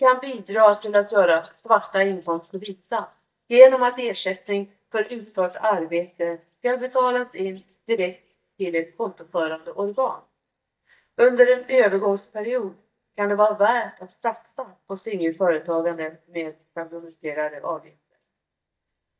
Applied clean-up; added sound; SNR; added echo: neural mask model DeepFilterNet 3.